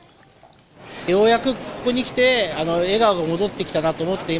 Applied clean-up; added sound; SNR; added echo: none; none; none; none.